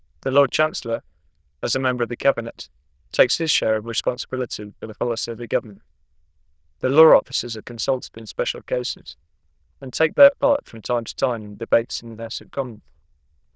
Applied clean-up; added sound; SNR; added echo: neural diffusion model UNIVERSE++.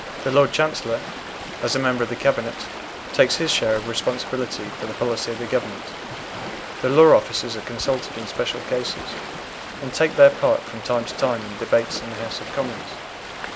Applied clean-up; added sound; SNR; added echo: none; Stream; 10 dB; none.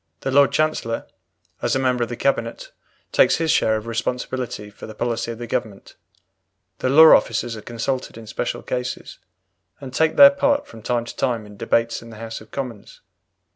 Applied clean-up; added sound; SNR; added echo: none; none; none; none.